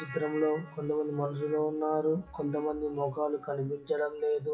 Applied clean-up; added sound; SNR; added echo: classical method WPE with log-MMSE.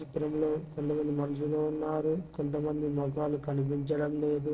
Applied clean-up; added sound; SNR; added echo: neural separator model SepFormer DNS4.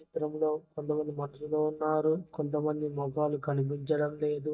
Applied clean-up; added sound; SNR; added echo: neural mask model DeepFilterNet 3.